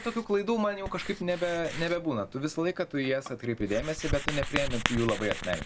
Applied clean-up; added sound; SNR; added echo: none; Writing; 6 dB; none.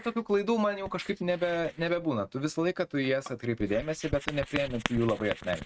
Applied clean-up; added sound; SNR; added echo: neural mask model RNNoise.